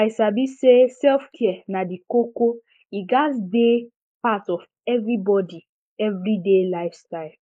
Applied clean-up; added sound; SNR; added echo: neural mask model Resemble Enhance denoiser.